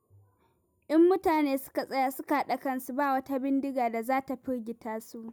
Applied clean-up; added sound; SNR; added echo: none; none; none; none.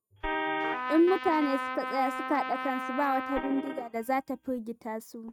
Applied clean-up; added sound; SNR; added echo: neural mask model RNNoise.